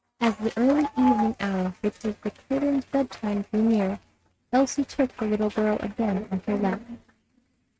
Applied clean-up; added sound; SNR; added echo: neural mask model RNNoise.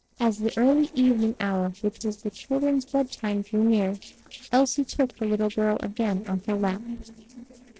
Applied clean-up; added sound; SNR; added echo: neural separator model SepFormer DNS4.